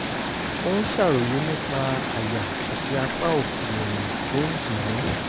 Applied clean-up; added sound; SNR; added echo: none; Water + Water; -2 dB; none.